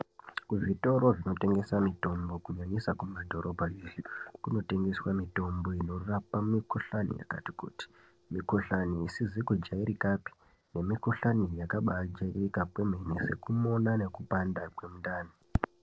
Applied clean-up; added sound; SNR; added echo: neural separator model SepFormer DNS4.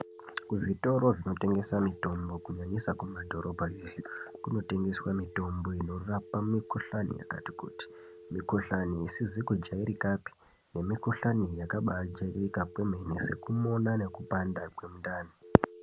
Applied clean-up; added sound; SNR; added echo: none; Telephone; 19 dB; none.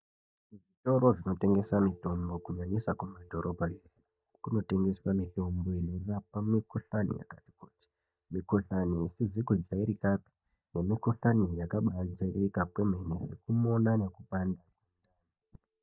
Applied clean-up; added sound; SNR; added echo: neural mask model DeepFilterNet 3.